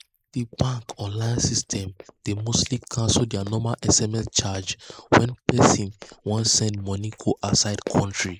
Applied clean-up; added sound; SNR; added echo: neural mask model Resemble Enhance denoiser.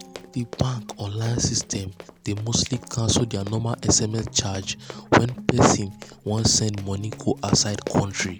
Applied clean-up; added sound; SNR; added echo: none; Guitar + Run; 16 dB; none.